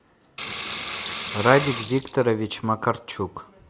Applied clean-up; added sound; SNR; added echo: none; Sink (filling or washing) / Water; 5 dB; none.